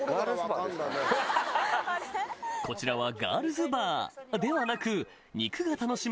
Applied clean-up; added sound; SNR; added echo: none; none; none; none.